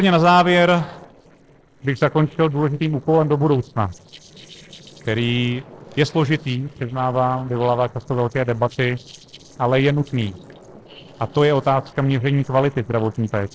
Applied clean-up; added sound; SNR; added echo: neural separator model SepFormer DNS4.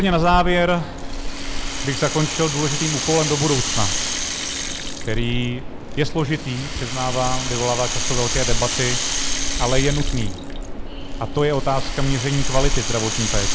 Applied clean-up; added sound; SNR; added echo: none; Train + Rattle (instrument); 0 dB; none.